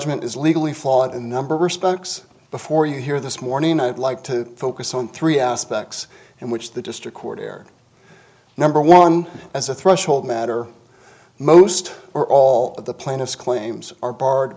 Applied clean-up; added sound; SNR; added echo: none; none; none; none.